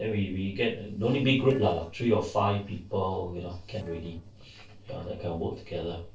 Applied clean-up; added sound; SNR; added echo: neural separator model SepFormer DNS4.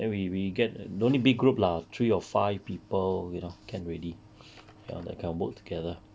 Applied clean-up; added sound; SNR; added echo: none; none; none; none.